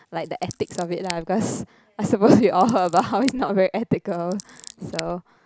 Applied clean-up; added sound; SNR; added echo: none; Scissors; 18 dB; none.